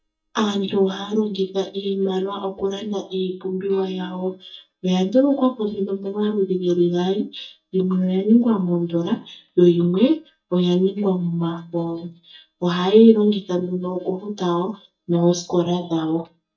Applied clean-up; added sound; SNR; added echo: neural mask model DeepFilterNet 3.